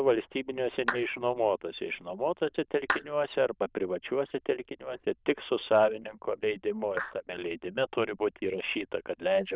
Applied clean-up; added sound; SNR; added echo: neural diffusion model UNIVERSE++.